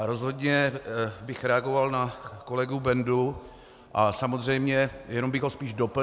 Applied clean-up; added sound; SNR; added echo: none; none; none; none.